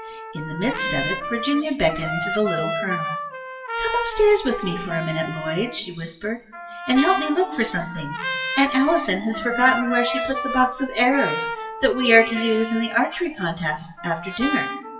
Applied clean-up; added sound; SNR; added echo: classical method WPE with log-MMSE.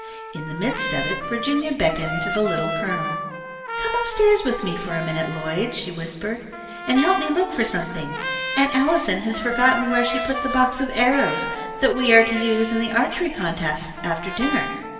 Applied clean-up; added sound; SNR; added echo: none; Trumpet; 7 dB; reverberation time 2.0 s.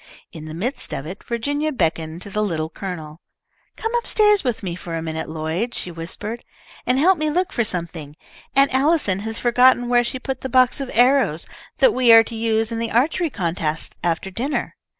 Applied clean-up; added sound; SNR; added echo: none; none; none; none.